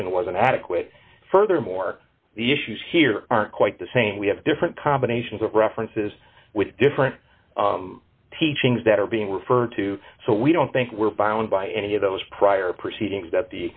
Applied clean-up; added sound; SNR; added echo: none; none; none; none.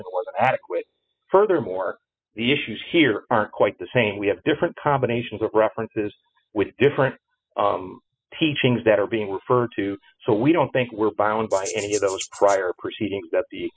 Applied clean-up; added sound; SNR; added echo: classical method spectral subtraction.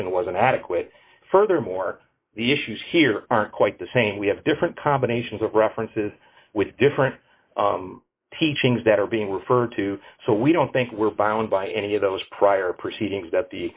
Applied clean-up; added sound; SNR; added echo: neural mask model Resemble Enhance denoiser.